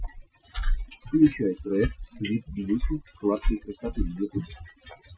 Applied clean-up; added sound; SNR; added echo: classical method Wiener filter.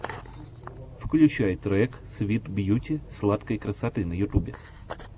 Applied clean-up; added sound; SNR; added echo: none; none; none; none.